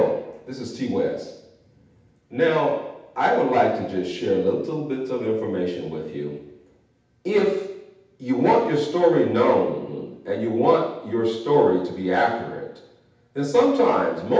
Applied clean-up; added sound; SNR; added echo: none; none; none; reverberation time 0.9 s.